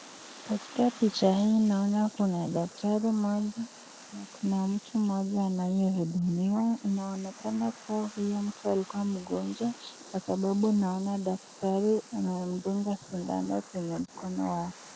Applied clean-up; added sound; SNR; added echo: neural mask model Resemble Enhance denoiser.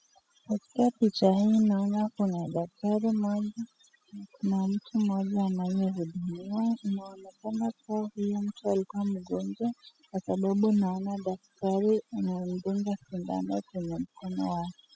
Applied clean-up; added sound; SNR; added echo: classical method spectral subtraction.